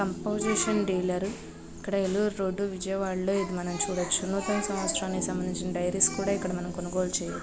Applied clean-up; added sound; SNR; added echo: none; Bass guitar; 14 dB; none.